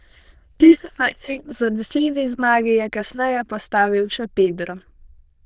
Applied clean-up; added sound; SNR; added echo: neural diffusion model UNIVERSE++.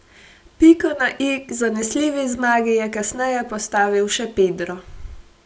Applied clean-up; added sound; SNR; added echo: none; none; none; none.